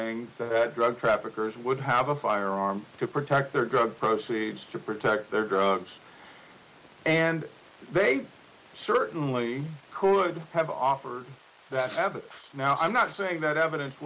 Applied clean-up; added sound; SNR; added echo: neural mask model Resemble Enhance denoiser.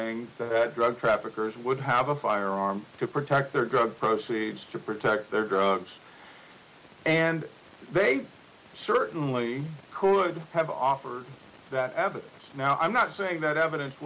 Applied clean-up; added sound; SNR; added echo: none; none; none; none.